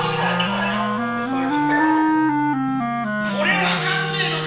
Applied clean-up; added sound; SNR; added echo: none; Wind instrument, woodwind instrument; -3 dB; reverberation time 0.9 s.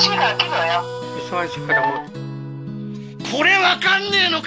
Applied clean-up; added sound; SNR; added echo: none; none; none; none.